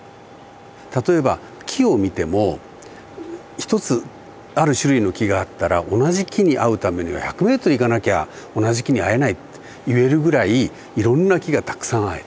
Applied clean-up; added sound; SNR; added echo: none; none; none; none.